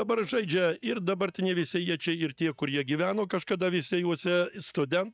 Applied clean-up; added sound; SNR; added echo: neural mask model DeepFilterNet 3.